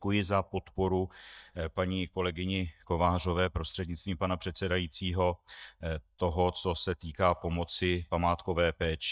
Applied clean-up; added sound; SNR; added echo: neural mask model DeepFilterNet 3.